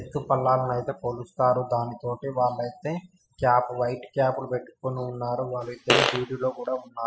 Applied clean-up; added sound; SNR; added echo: classical method spectral subtraction.